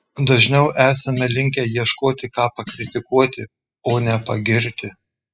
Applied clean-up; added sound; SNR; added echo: classical method spectral subtraction.